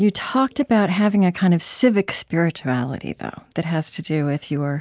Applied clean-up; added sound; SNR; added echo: none; none; none; none.